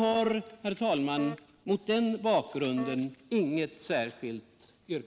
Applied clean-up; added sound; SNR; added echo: none; Wind instrument, woodwind instrument; 16 dB; none.